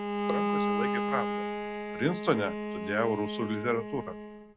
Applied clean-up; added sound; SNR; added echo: none; Bowed string instrument; 0 dB; none.